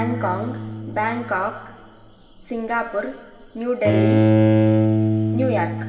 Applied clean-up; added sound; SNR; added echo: none; Bowed string instrument; -5 dB; reverberation time 1.9 s.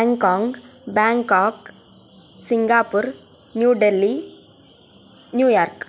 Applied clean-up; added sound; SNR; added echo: none; none; none; none.